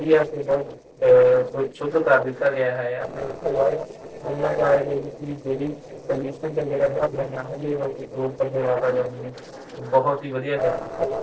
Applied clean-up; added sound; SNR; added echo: neural separator model SepFormer DNS4.